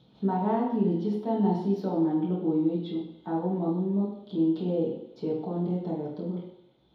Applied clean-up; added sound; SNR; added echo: none; none; none; reverberation time 1.9 s.